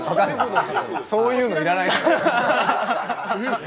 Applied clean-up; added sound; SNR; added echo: none; none; none; none.